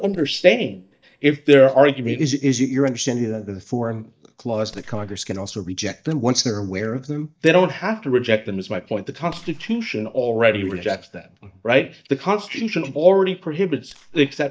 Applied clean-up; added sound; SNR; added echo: neural mask model DeepFilterNet 3.